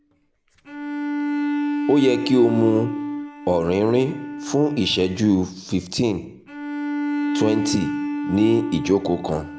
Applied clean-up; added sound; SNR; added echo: none; Bowed string instrument; 5 dB; none.